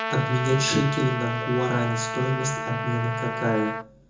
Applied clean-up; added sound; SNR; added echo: none; Trumpet; 5 dB; reverberation time 0.6 s.